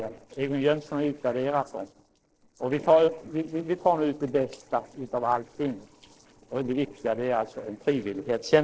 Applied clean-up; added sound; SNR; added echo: neural separator model SepFormer DNS4.